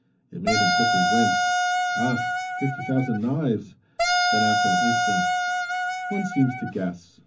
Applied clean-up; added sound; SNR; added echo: none; Wind instrument, woodwind instrument; -4 dB; reverberation time 0.3 s.